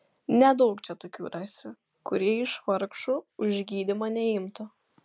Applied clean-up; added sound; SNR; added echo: none; none; none; none.